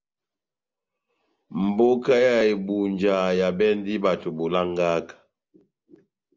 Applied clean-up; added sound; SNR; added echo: none; none; none; none.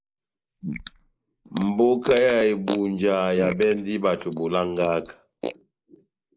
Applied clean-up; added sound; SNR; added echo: neural mask model Resemble Enhance denoiser.